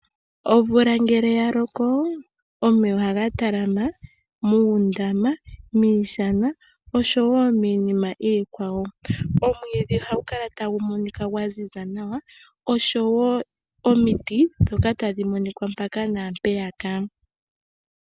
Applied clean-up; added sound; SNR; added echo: none; none; none; none.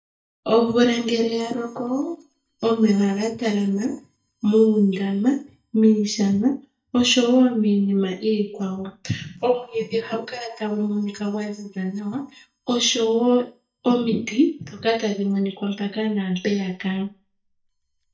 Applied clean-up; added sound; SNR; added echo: neural mask model DeepFilterNet 3.